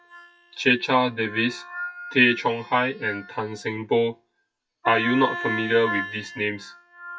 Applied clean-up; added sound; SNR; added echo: classical method WPE with log-MMSE.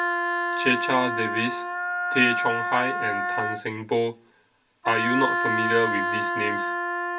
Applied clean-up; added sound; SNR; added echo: none; Wind instrument, woodwind instrument; 0 dB; reverberation time 0.2 s.